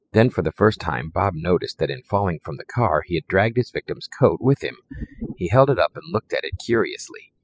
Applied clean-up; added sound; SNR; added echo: classical method spectral subtraction.